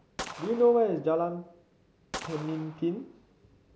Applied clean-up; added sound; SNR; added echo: none; Gunshot, gunfire; 15 dB; none.